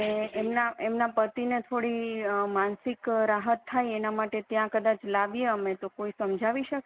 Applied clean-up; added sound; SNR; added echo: none; none; none; none.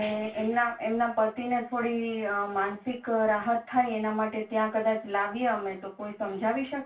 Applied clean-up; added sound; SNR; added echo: none; none; none; reverberation time 0.3 s.